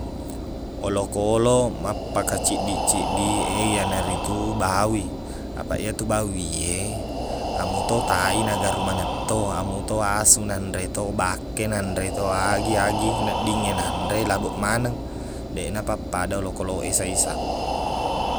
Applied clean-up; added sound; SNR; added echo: none; Engine + Breathing; 2 dB; none.